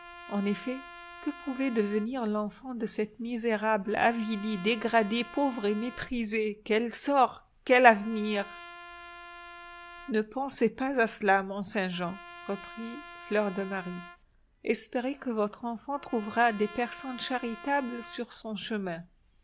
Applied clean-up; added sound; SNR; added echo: none; Trumpet; 19 dB; none.